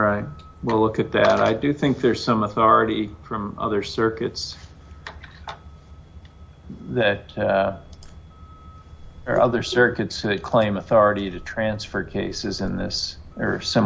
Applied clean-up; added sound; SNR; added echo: none; Truck; 19 dB; none.